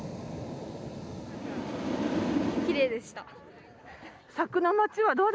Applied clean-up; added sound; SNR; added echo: none; none; none; none.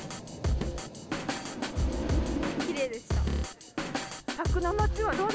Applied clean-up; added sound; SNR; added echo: none; Drum kit; -3 dB; none.